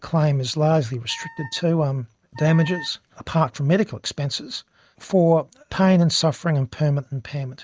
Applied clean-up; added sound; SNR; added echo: neural mask model RNNoise.